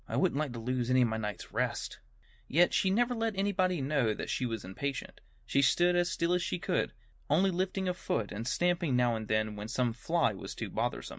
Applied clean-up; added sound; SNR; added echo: none; none; none; none.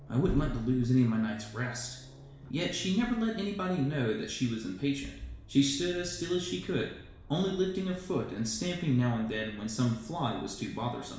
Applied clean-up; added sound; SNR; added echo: none; Accelerating, revving, vroom; 14 dB; reverberation time 0.7 s.